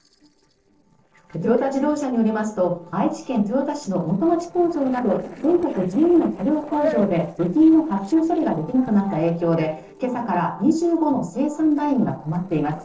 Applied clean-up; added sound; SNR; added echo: neural separator model SepFormer DNS4.